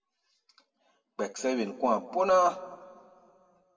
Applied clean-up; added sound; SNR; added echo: none; none; none; reverberation time 1.3 s.